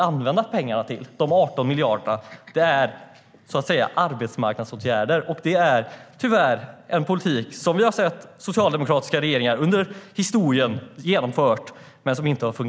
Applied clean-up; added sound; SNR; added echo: none; none; none; none.